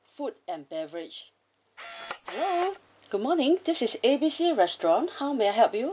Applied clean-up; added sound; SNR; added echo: none; Camera; 13 dB; none.